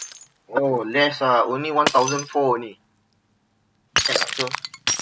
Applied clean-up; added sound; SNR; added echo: none; Shatter; 5 dB; none.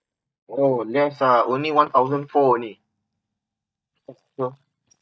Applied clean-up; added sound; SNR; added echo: neural mask model DeepFilterNet 3.